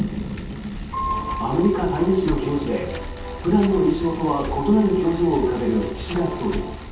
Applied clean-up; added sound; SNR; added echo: none; Bicycle; 11 dB; reverberation time 0.7 s.